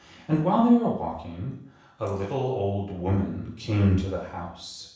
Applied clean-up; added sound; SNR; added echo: none; none; none; reverberation time 0.7 s.